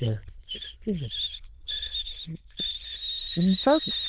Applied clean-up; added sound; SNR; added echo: neural diffusion model UNIVERSE++.